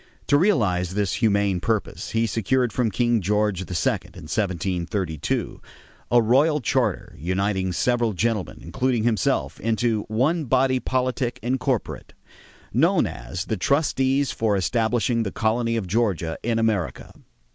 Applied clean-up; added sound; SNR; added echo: none; none; none; none.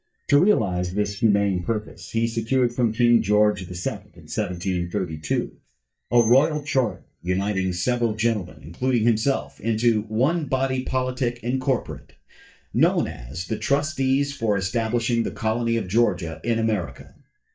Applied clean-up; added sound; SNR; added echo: neural mask model DeepFilterNet 3.